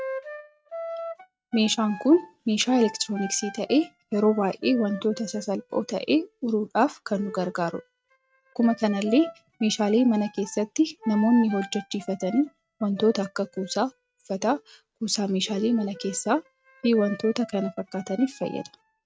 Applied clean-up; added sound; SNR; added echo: neural mask model RNNoise.